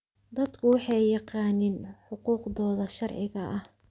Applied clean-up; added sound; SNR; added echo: none; none; none; none.